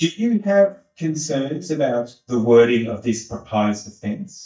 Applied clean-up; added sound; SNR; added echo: neural mask model DeepFilterNet 3.